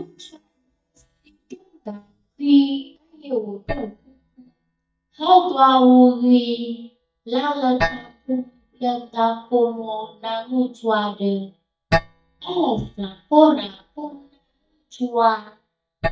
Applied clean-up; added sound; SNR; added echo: neural mask model DeepFilterNet 3.